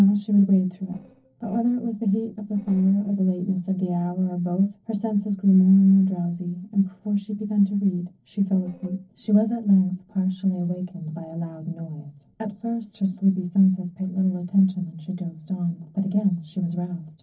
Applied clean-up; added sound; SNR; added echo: neural separator model SepFormer DNS4.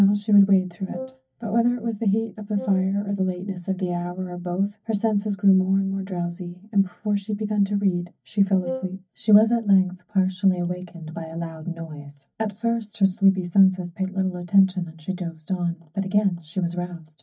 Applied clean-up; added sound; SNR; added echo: neural mask model DeepFilterNet 3.